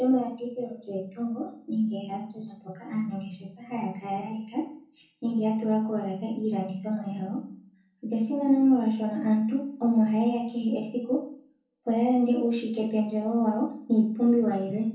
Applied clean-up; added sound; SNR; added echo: none; none; none; reverberation time 0.5 s.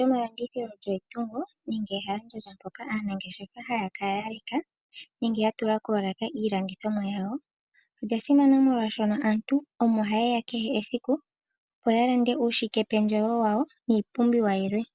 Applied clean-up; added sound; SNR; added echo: none; none; none; none.